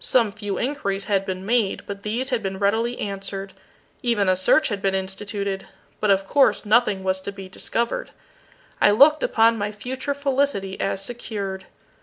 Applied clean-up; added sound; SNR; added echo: none; none; none; none.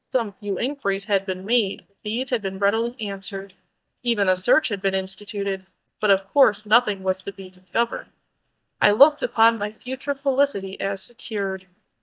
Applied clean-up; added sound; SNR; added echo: neural mask model DeepFilterNet 3.